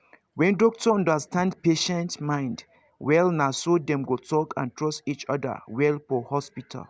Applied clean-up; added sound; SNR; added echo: none; none; none; none.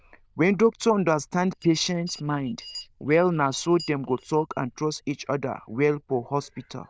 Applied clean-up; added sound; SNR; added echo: neural diffusion model UNIVERSE++.